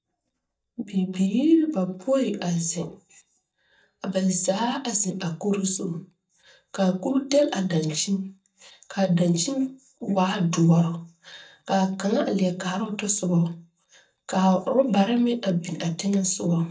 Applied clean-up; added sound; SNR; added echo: neural mask model DeepFilterNet 3.